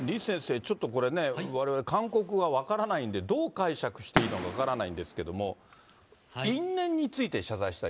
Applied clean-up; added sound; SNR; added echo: none; Fireworks; 11 dB; none.